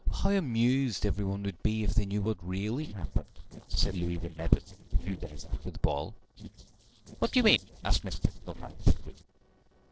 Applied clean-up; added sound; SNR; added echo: neural separator model SepFormer DNS4.